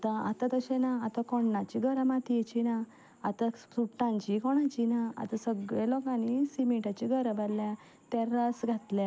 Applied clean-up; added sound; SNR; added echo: none; none; none; none.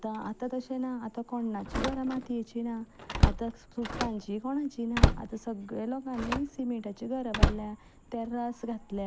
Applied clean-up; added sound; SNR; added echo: none; Slam; -2 dB; none.